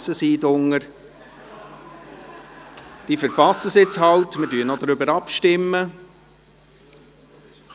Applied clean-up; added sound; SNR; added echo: none; Alarm; 16 dB; none.